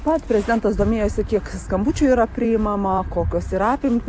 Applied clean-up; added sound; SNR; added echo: none; none; none; none.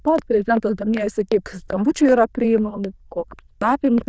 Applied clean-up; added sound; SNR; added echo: neural diffusion model UNIVERSE++.